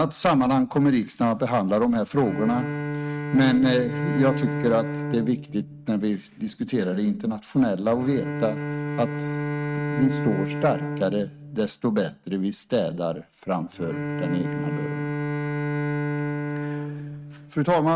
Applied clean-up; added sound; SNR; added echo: neural mask model RNNoise.